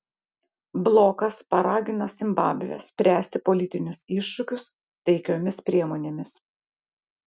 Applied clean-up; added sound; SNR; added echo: none; none; none; none.